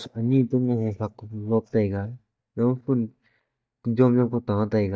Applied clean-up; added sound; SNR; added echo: neural mask model DeepFilterNet 3.